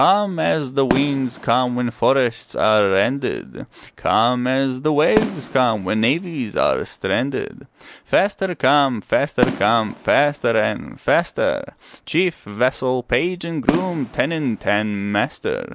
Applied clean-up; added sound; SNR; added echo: none; Fireworks; 13 dB; none.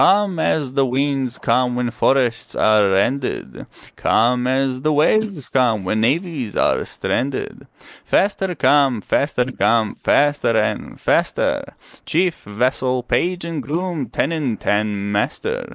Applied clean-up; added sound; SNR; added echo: neural mask model Resemble Enhance denoiser.